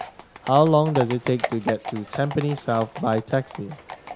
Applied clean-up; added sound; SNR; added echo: none; Livestock, farm animals, working animals; 11 dB; none.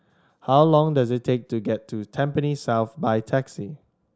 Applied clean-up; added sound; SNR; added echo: none; none; none; none.